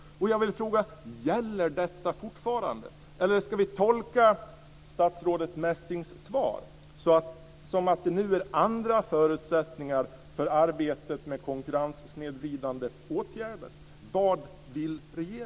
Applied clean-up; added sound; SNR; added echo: none; none; none; none.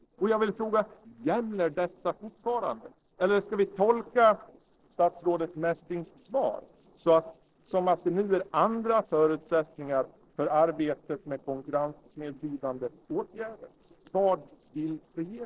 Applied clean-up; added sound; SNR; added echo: neural separator model SepFormer DNS4.